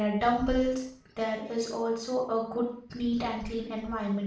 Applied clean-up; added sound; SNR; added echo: none; none; none; reverberation time 0.5 s.